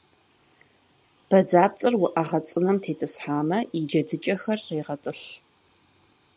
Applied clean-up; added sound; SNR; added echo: none; none; none; none.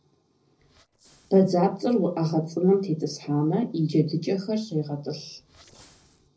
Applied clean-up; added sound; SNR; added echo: neural separator model SepFormer DNS4.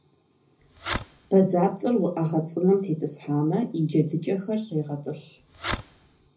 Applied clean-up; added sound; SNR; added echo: none; Fireworks; 9 dB; reverberation time 0.4 s.